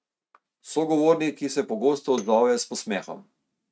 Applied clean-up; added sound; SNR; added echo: neural mask model RNNoise.